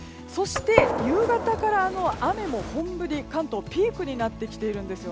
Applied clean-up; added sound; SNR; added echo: none; Gunshot, gunfire; 2 dB; none.